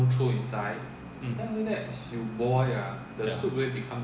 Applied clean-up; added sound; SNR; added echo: none; none; none; none.